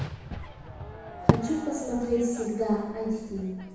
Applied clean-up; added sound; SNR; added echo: none; Fireworks; 2 dB; reverberation time 1.1 s.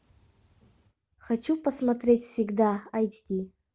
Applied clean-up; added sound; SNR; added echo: none; none; none; none.